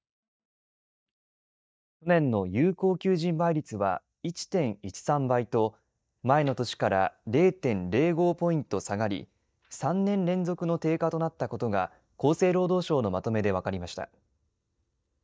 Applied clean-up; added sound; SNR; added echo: neural mask model DeepFilterNet 3.